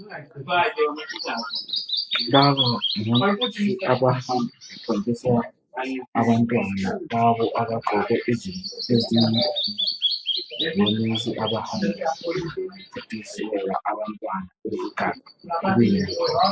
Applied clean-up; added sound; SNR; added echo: neural mask model Resemble Enhance denoiser.